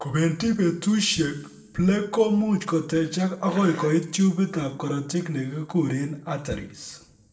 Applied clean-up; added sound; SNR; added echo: neural separator model SepFormer DNS4.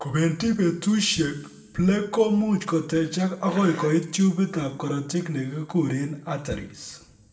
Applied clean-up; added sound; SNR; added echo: none; Cough; 15 dB; reverberation time 0.9 s.